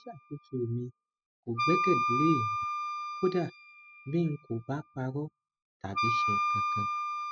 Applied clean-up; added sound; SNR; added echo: classical method spectral subtraction.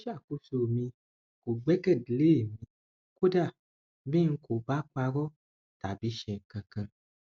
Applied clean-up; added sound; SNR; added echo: none; none; none; none.